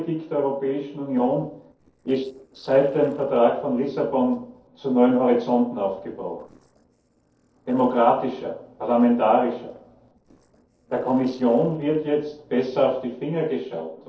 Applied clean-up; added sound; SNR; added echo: neural separator model SepFormer DNS4.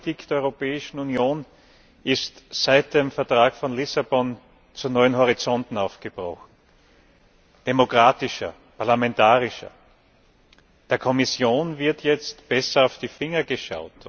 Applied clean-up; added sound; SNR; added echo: none; none; none; none.